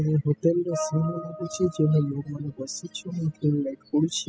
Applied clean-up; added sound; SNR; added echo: classical method spectral subtraction.